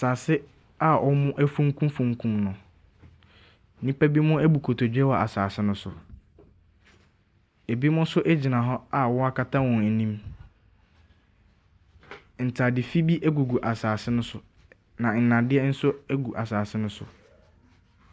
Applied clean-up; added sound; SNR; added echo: none; none; none; none.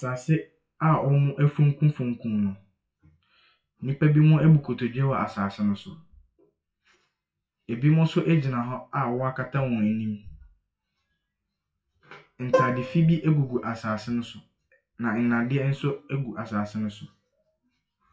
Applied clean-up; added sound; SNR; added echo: classical method WPE with log-MMSE.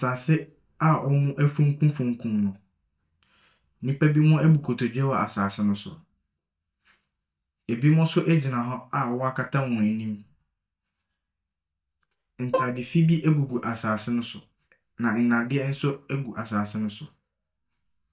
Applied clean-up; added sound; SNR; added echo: neural mask model DeepFilterNet 3.